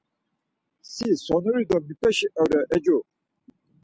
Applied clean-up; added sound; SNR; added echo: none; none; none; none.